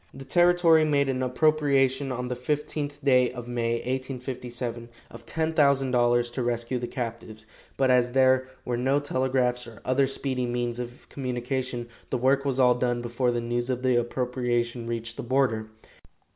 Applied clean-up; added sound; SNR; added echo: none; none; none; none.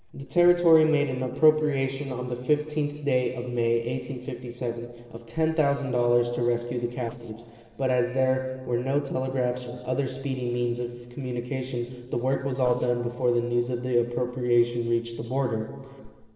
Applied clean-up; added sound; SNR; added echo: neural separator model SepFormer DNS4.